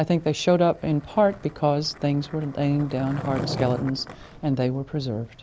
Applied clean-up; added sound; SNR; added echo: none; Skateboard; 12 dB; none.